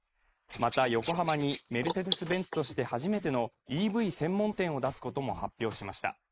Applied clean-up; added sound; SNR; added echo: neural mask model Resemble Enhance denoiser.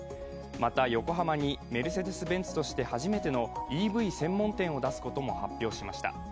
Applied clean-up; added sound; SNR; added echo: none; none; none; none.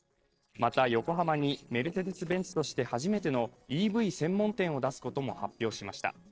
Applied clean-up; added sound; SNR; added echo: neural separator model SepFormer DNS4.